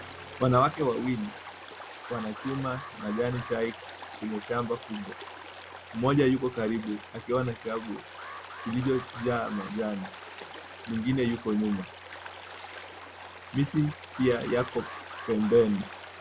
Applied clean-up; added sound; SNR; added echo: none; Stream + Alarm; 13 dB; none.